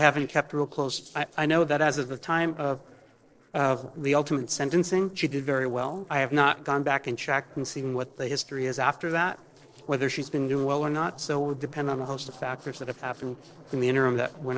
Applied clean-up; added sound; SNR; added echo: neural separator model SepFormer DNS4.